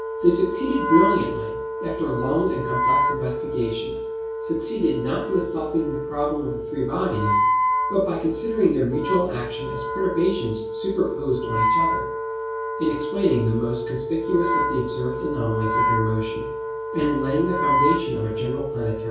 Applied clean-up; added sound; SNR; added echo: none; Wind instrument, woodwind instrument; 1 dB; reverberation time 0.6 s.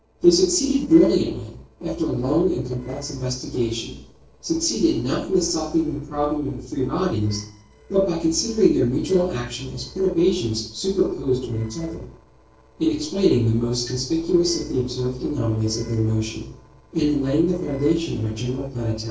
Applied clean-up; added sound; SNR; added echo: neural separator model SepFormer DNS4.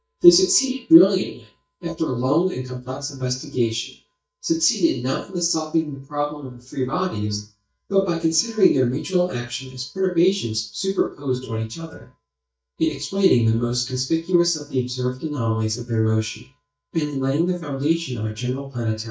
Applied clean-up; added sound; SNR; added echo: neural mask model DeepFilterNet 3.